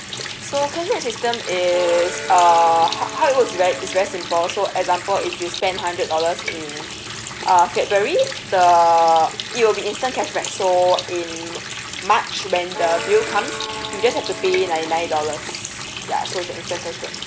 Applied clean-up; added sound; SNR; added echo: none; Water tap, faucet + Harmonica; 9 dB; none.